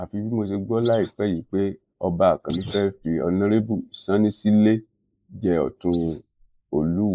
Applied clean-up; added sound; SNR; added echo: neural mask model Resemble Enhance denoiser.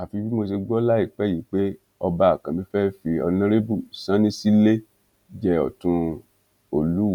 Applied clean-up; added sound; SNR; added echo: none; none; none; none.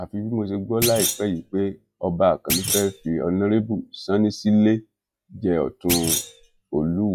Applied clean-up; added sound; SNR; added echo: classical method log-MMSE.